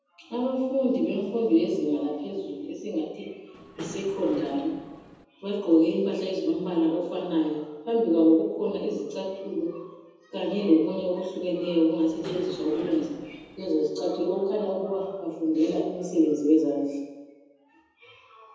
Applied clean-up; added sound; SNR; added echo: none; Engine / Mechanisms; 15 dB; reverberation time 1.1 s.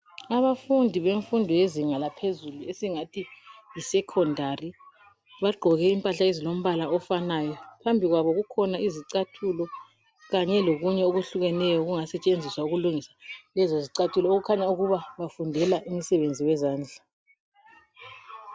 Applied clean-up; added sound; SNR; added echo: none; none; none; none.